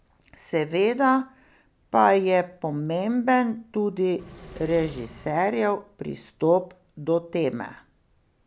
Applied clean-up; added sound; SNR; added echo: none; Engine / Mechanisms; 17 dB; none.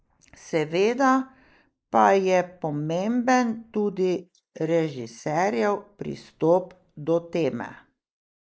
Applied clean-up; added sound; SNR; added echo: neural mask model Resemble Enhance denoiser.